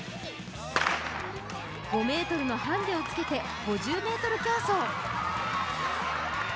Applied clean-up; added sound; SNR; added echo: none; none; none; none.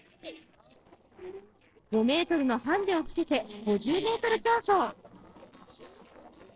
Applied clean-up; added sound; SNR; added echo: neural separator model SepFormer DNS4.